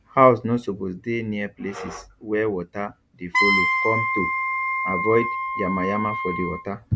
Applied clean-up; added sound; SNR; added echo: none; Wind instrument, woodwind instrument; 0 dB; none.